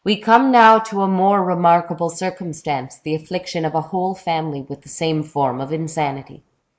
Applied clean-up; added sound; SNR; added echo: neural mask model Resemble Enhance denoiser.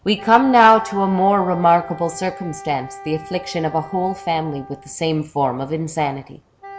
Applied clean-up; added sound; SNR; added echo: none; Wind instrument, woodwind instrument; 18 dB; none.